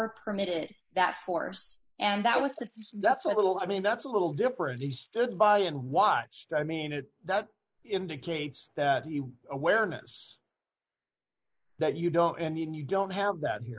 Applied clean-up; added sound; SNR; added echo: neural mask model Resemble Enhance denoiser.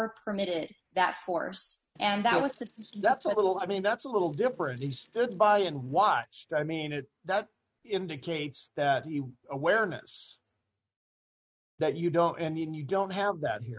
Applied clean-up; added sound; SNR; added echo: neural mask model RNNoise.